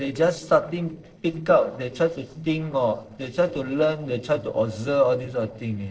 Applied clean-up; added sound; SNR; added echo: neural separator model SepFormer DNS4.